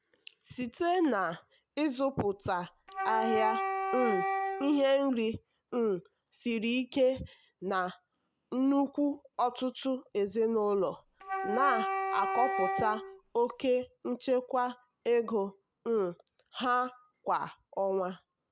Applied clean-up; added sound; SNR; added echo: none; Wind instrument, woodwind instrument; 3 dB; none.